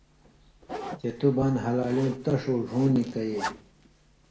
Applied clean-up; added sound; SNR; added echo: none; Zipper (clothing); 13 dB; reverberation time 0.5 s.